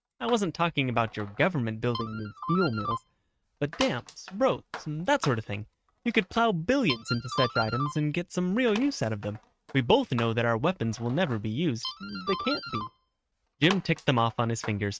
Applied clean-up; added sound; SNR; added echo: neural mask model RNNoise.